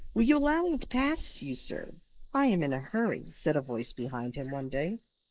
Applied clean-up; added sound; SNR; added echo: neural mask model Resemble Enhance denoiser.